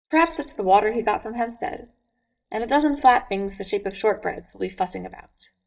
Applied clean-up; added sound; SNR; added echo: neural mask model DeepFilterNet 3.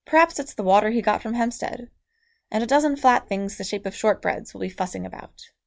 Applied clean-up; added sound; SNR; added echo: none; none; none; none.